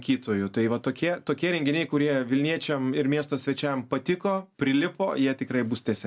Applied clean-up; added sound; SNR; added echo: none; none; none; none.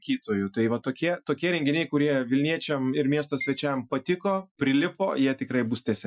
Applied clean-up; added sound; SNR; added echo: classical method Wiener filter.